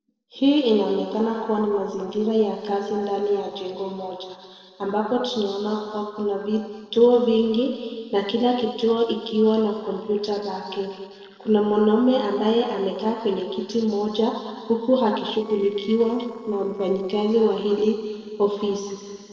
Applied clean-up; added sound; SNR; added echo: neural separator model SepFormer DNS4.